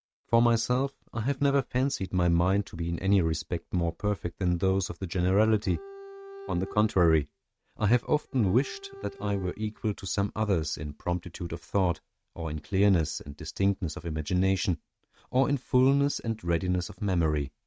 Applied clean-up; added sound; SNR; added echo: neural mask model RNNoise.